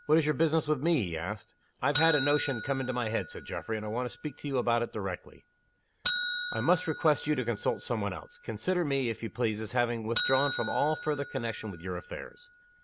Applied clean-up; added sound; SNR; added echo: none; Bell; 9 dB; none.